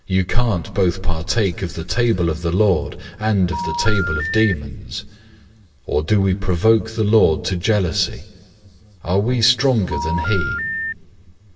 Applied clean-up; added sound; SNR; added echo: none; Telephone; 7 dB; reverberation time 2.9 s.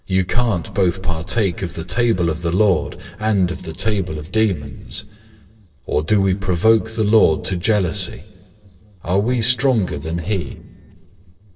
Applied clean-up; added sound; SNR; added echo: neural separator model SepFormer DNS4.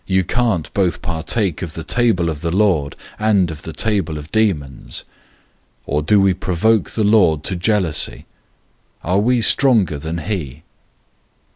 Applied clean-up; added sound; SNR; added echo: none; none; none; none.